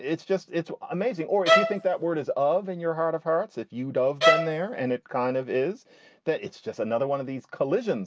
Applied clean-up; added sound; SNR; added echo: none; Bowed string instrument; -4 dB; none.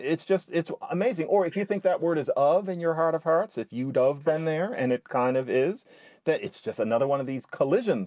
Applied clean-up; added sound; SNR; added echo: neural mask model Resemble Enhance denoiser.